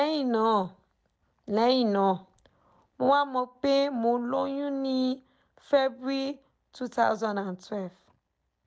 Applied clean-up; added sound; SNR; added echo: none; none; none; none.